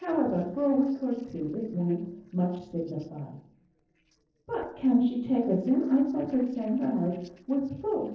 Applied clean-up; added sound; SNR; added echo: neural separator model SepFormer DNS4.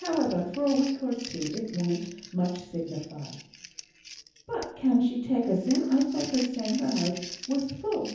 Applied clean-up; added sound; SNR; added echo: none; Crumpling, crinkling; 15 dB; reverberation time 0.7 s.